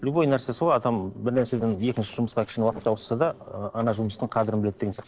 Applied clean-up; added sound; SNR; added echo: neural separator model SepFormer DNS4.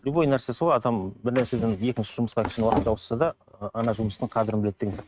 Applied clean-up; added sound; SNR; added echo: neural mask model RNNoise.